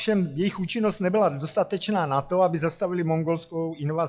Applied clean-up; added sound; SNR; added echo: classical method log-MMSE.